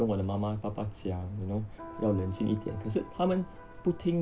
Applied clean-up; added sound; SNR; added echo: none; Electric guitar; 16 dB; none.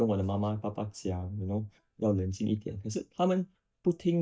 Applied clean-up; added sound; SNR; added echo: neural mask model DeepFilterNet 3.